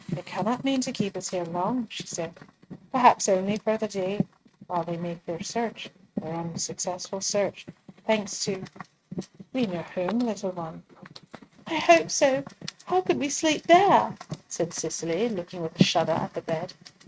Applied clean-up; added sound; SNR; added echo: neural mask model RNNoise.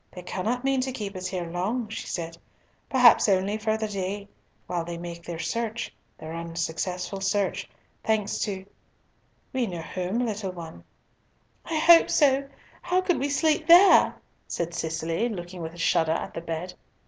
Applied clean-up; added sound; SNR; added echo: none; none; none; none.